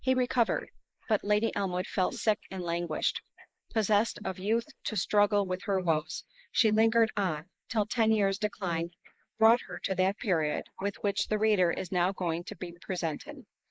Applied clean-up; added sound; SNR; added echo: neural mask model Resemble Enhance denoiser.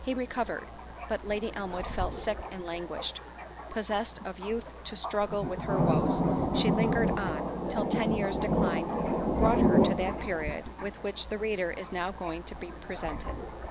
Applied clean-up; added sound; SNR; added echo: none; Thunder; -3 dB; none.